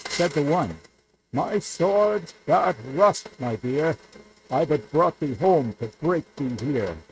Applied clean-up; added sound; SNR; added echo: neural mask model RNNoise.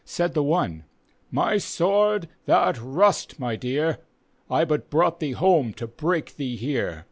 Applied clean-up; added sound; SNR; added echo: none; none; none; none.